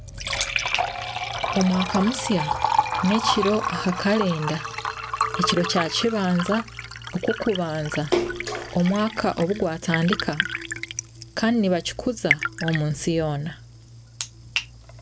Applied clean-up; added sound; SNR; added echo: none; Splash, splatter + Liquid; 4 dB; none.